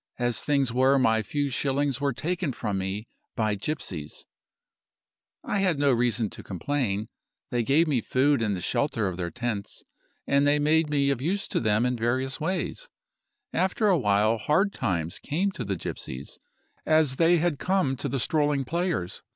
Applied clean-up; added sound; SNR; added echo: none; none; none; none.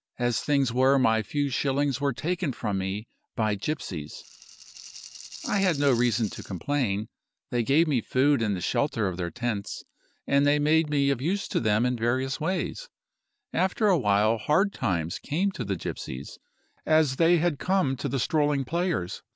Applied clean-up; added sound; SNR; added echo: none; Rattle (instrument); 16 dB; none.